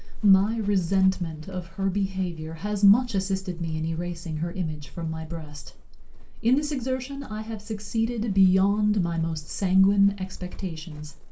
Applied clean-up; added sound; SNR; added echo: none; Livestock, farm animals, working animals; 10 dB; reverberation time 0.2 s.